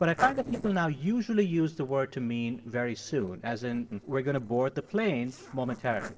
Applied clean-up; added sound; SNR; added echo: neural separator model SepFormer DNS4.